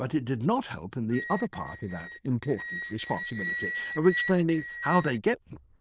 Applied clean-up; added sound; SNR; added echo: neural diffusion model UNIVERSE++.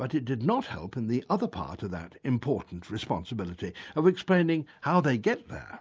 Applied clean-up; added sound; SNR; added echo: none; none; none; none.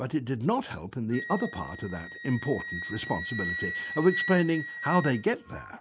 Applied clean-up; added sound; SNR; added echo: none; Wind instrument, woodwind instrument; 9 dB; none.